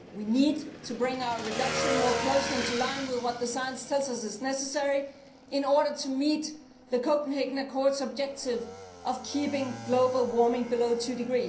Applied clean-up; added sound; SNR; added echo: none; Motorcycle / Engine; 9 dB; reverberation time 0.6 s.